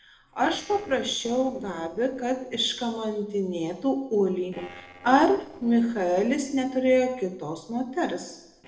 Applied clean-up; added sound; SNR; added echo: neural separator model SepFormer DNS4.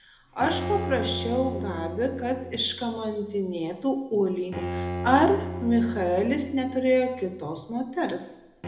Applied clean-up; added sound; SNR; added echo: none; Bowed string instrument; 9 dB; reverberation time 0.8 s.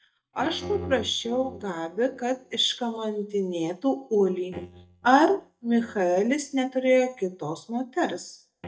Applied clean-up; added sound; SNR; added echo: neural mask model DeepFilterNet 3.